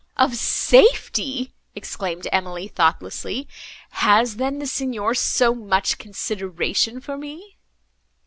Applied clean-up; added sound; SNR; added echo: none; none; none; none.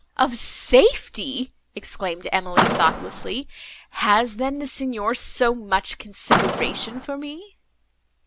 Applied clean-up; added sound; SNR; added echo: none; Car; 2 dB; none.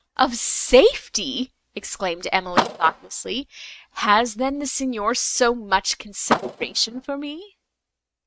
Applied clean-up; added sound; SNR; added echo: neural mask model RNNoise.